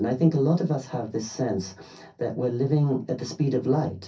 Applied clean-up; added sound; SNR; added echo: none; none; none; reverberation time 0.3 s.